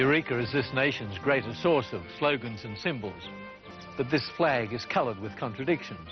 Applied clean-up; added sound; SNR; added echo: none; none; none; none.